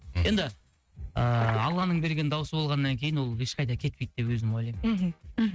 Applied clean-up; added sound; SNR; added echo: neural mask model RNNoise.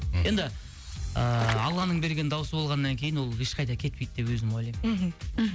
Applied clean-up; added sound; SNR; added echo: none; Water / Splash, splatter; 10 dB; none.